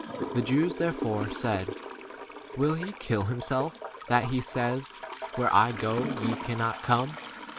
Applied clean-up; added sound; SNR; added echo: none; Toilet flush / Gurgling; 8 dB; none.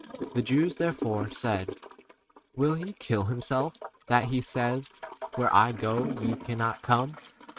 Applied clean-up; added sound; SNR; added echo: neural mask model RNNoise.